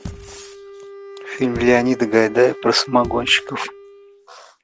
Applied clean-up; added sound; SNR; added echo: none; Wind instrument, woodwind instrument + Bass drum; 15 dB; none.